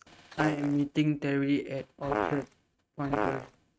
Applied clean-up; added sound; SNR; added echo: neural mask model RNNoise.